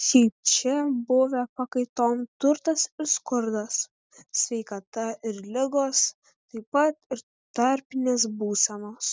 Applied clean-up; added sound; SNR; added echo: none; none; none; none.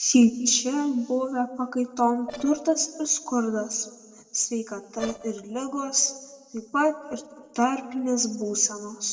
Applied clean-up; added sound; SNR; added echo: neural separator model SepFormer DNS4.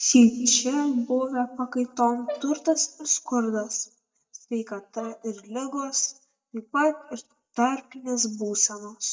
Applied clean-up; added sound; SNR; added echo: neural mask model DeepFilterNet 3.